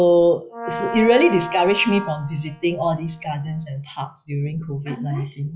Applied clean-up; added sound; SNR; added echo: classical method log-MMSE.